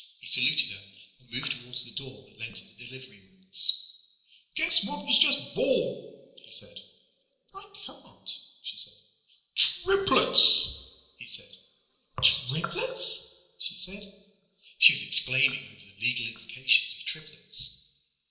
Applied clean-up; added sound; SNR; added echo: none; none; none; reverberation time 0.8 s.